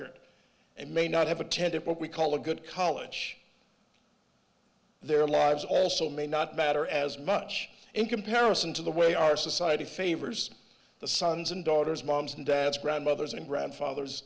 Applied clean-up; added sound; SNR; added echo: none; none; none; none.